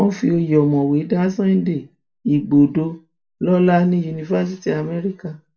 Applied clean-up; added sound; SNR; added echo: none; none; none; reverberation time 0.2 s.